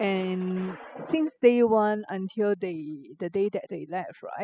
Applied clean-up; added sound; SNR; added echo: classical method spectral subtraction.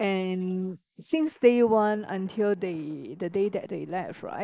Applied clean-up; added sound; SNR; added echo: neural mask model Resemble Enhance denoiser.